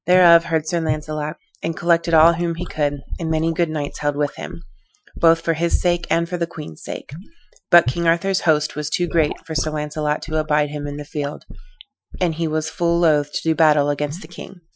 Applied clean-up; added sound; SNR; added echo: classical method Wiener filter.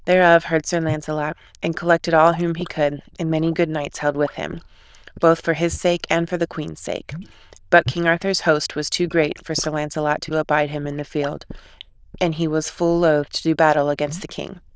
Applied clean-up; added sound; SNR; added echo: neural diffusion model UNIVERSE++.